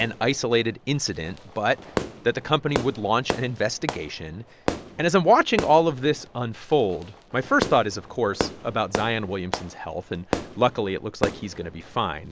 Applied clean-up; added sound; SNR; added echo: none; Fireworks; 9 dB; none.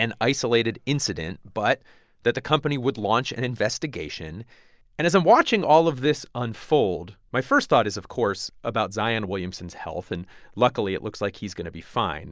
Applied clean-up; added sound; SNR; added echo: none; none; none; none.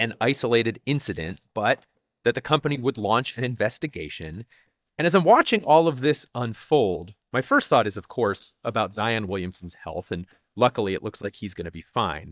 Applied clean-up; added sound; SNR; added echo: neural mask model DeepFilterNet 3.